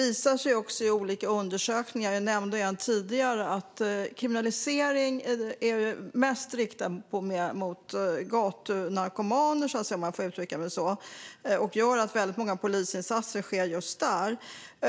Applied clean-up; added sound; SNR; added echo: none; none; none; none.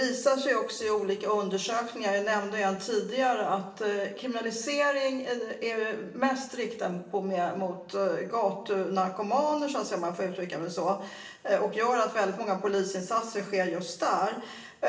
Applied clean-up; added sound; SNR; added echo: none; none; none; reverberation time 0.8 s.